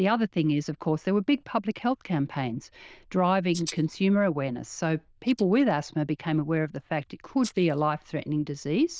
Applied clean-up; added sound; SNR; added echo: neural diffusion model UNIVERSE++.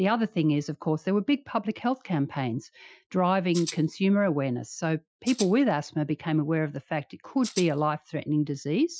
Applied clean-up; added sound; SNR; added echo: classical method Wiener filter.